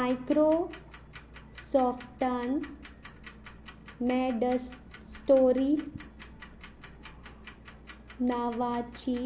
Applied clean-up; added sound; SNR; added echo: none; Tick-tock; 19 dB; none.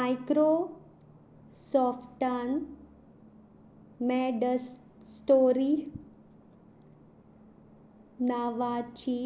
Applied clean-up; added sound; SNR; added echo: none; none; none; none.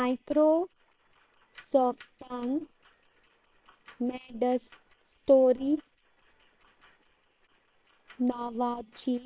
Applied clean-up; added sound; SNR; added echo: neural separator model SepFormer WHAM!.